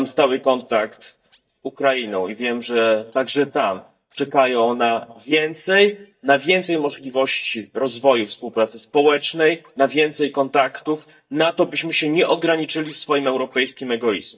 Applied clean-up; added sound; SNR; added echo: neural mask model DeepFilterNet 3.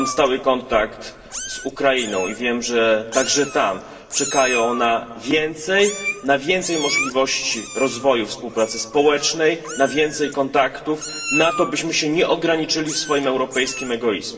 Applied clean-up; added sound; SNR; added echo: none; Meow; 11 dB; reverberation time 2.0 s.